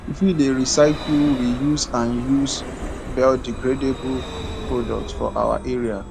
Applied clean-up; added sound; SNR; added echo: none; Vehicle; 10 dB; none.